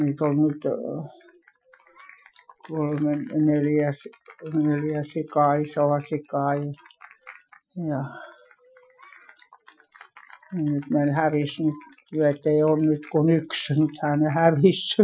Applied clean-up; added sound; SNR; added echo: classical method Wiener filter.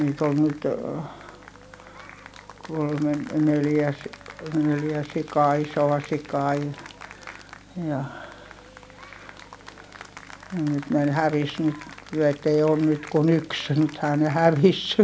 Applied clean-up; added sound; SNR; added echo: none; Applause / Cheering; 20 dB; none.